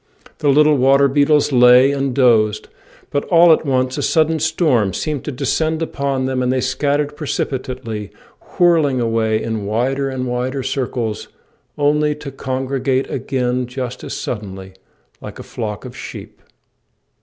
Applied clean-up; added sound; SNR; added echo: none; none; none; none.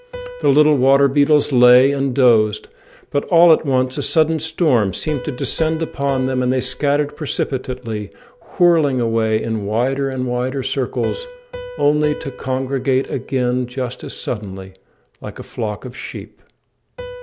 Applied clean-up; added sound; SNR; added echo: none; Piano; 19 dB; none.